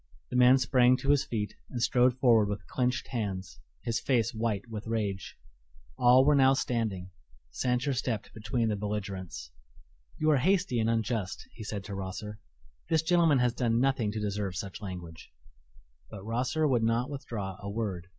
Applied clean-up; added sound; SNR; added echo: none; none; none; none.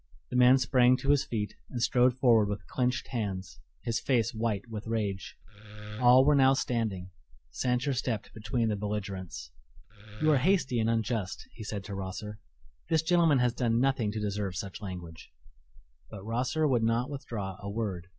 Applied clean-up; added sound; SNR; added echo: none; Wood; 13 dB; none.